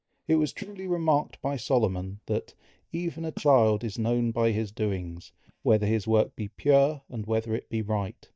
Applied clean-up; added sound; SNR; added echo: neural mask model DeepFilterNet 3.